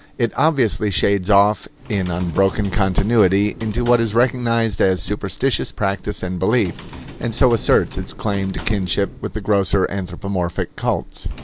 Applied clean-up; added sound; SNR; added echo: none; Computer keyboard; 18 dB; none.